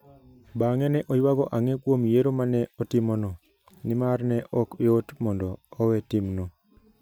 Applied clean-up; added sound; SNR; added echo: none; none; none; none.